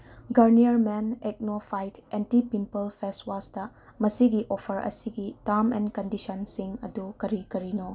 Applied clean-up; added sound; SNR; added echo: none; none; none; none.